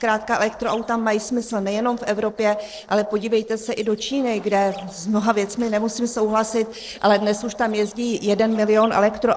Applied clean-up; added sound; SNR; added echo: neural separator model SepFormer DNS4.